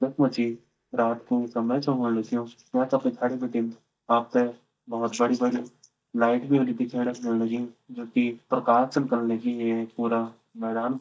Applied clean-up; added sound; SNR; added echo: neural mask model DeepFilterNet 3.